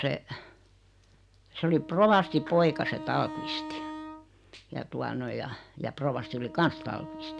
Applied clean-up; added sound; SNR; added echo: none; Wind instrument, woodwind instrument; 13 dB; none.